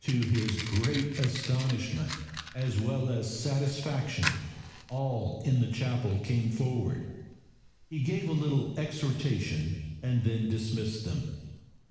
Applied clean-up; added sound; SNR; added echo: none; Fire; 14 dB; reverberation time 1.2 s.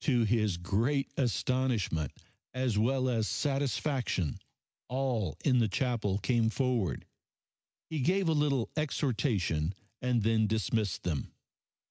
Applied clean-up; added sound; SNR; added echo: none; none; none; none.